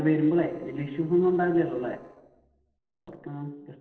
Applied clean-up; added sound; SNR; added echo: neural separator model SepFormer DNS4.